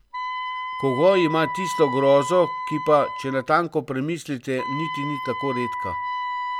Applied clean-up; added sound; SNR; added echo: none; Wind instrument, woodwind instrument; 6 dB; none.